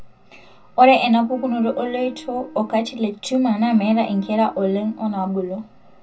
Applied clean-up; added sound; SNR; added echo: none; Wind instrument, woodwind instrument; 20 dB; reverberation time 0.1 s.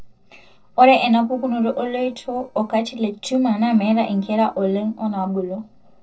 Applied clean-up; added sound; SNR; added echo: neural separator model SepFormer DNS4.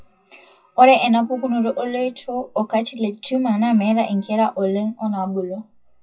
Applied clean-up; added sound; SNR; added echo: classical method WPE with log-MMSE.